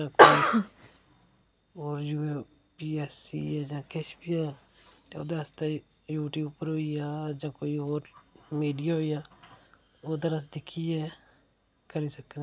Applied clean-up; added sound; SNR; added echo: none; none; none; none.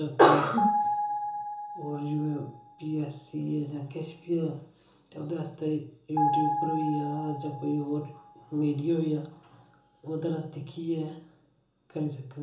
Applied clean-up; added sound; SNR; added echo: none; Piano; 3 dB; reverberation time 0.6 s.